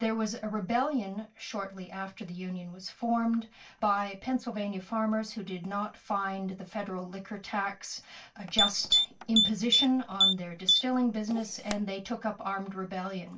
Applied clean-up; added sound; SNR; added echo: none; Typing; -3 dB; reverberation time 0.2 s.